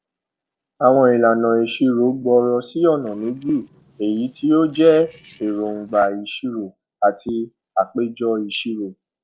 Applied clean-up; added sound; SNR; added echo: neural separator model SepFormer DNS4.